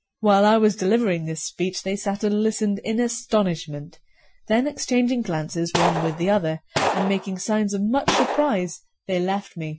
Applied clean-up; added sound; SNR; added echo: classical method Wiener filter.